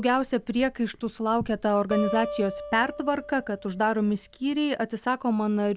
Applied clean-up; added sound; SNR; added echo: none; Acoustic guitar; 10 dB; none.